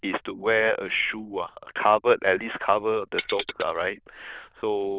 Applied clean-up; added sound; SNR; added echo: neural diffusion model UNIVERSE++.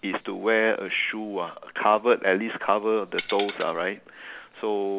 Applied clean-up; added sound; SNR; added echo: none; Tools; 9 dB; none.